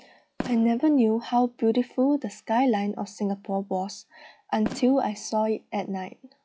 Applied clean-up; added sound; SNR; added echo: classical method log-MMSE.